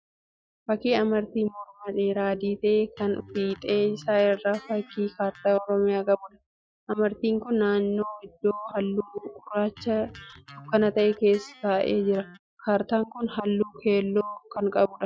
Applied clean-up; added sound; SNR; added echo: classical method Wiener filter.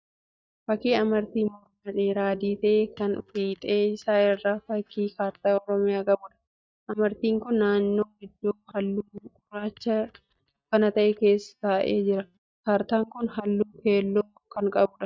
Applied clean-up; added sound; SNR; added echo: neural mask model DeepFilterNet 3.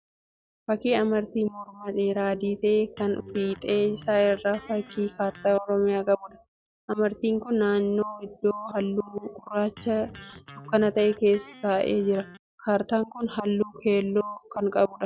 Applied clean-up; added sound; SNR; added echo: none; Electric guitar; 20 dB; none.